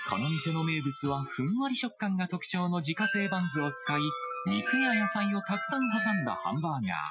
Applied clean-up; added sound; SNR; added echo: classical method Wiener filter.